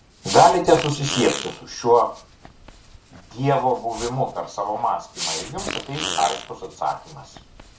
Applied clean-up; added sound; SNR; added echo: none; Fart; 10 dB; reverberation time 0.4 s.